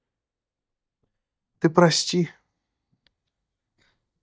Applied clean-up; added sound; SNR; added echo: neural mask model DeepFilterNet 3.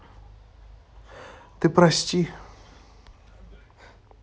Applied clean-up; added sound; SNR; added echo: none; none; none; none.